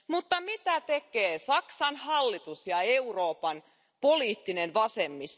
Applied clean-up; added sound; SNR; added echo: none; none; none; none.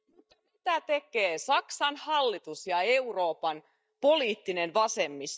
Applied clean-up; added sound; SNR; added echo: neural mask model DeepFilterNet 3.